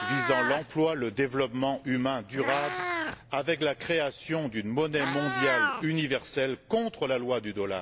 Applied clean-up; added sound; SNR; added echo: none; Meow; 6 dB; none.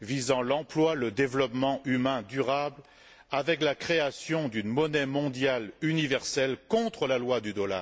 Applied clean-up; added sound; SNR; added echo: none; none; none; none.